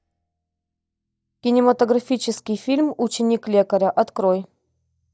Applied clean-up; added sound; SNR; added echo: neural mask model DeepFilterNet 3.